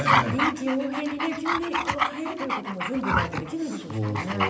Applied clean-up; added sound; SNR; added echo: none; Dog; -1 dB; reverberation time 0.8 s.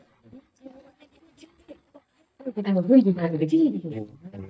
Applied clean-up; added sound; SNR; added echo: neural mask model DeepFilterNet 3.